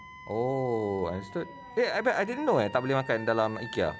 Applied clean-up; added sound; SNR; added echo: none; Wind instrument, woodwind instrument; 16 dB; none.